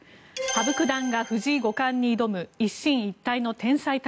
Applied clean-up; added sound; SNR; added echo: none; none; none; none.